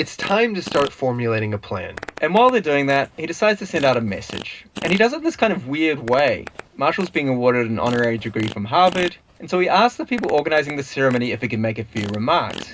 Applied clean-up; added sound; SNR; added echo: none; Fart; 17 dB; reverberation time 0.2 s.